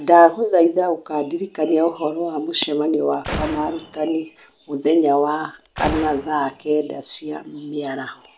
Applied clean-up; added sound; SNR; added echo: none; Gunshot, gunfire; 13 dB; none.